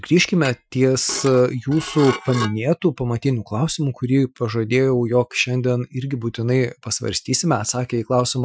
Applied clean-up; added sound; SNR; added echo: classical method Wiener filter.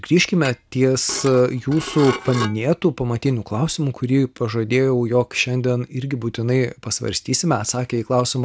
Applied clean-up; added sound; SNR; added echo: none; Dishes, pots, and pans / Glass; 12 dB; none.